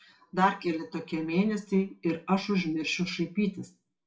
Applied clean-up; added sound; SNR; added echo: none; none; none; reverberation time 0.3 s.